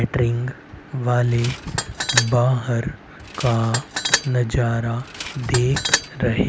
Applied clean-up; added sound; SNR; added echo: none; Tools; 4 dB; none.